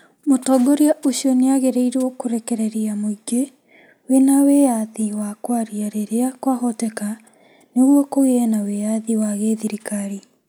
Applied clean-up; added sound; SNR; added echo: none; none; none; none.